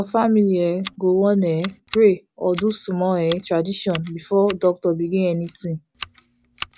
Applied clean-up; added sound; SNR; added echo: none; Scissors; 14 dB; none.